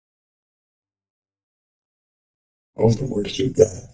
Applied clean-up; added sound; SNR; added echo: neural mask model DeepFilterNet 3.